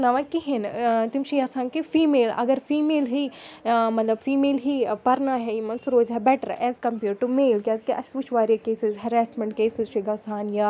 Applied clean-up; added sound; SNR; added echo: none; none; none; none.